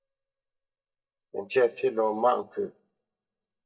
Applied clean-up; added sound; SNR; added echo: neural mask model DeepFilterNet 3.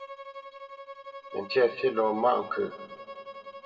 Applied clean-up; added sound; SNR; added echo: none; Bowed string instrument; 13 dB; reverberation time 1.3 s.